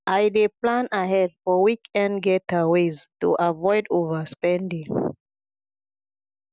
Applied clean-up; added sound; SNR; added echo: none; none; none; none.